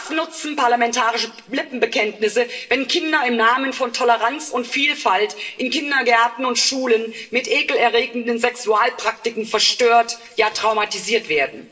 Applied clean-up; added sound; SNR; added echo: none; none; none; reverberation time 0.8 s.